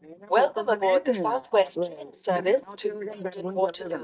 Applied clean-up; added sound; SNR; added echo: neural mask model DeepFilterNet 3.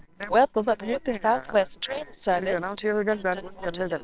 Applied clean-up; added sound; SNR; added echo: neural separator model SepFormer WHAMR!.